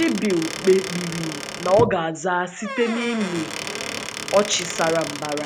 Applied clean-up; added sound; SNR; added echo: none; Squeak / Wood; 8 dB; none.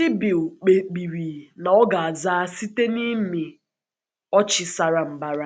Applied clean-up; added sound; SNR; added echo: none; none; none; none.